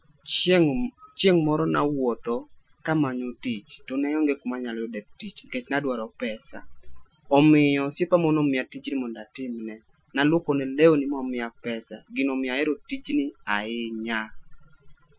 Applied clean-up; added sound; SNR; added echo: classical method Wiener filter.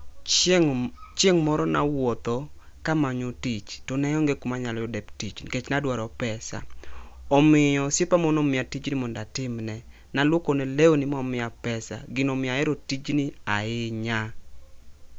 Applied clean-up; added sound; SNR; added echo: none; none; none; none.